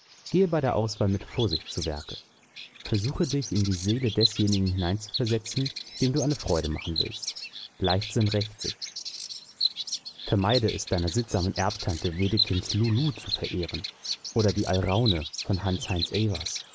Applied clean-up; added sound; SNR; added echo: neural mask model Resemble Enhance denoiser.